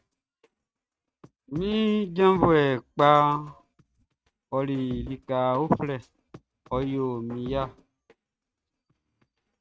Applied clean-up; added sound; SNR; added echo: neural mask model RNNoise.